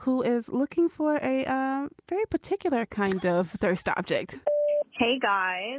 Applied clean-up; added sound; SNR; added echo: none; none; none; none.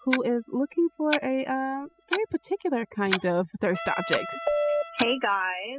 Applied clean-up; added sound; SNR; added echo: classical method spectral subtraction.